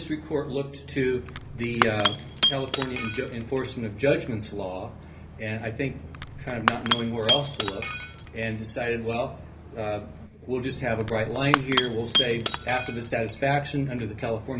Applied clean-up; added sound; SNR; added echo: none; Shatter / Crushing; 3 dB; reverberation time 0.3 s.